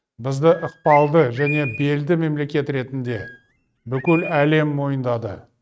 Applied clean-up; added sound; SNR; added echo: neural mask model RNNoise.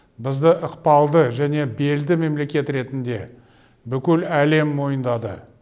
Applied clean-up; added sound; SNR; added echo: none; none; none; none.